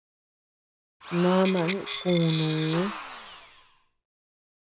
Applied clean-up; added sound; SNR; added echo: none; Tools; 2 dB; none.